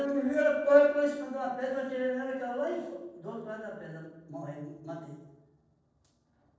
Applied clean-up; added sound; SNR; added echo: neural separator model SepFormer DNS4.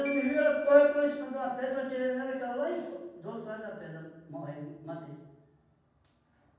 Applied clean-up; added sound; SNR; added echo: none; Glockenspiel; 17 dB; reverberation time 1.2 s.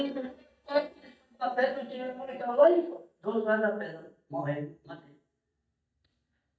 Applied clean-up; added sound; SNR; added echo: neural mask model DeepFilterNet 3.